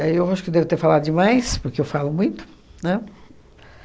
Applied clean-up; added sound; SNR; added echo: none; none; none; none.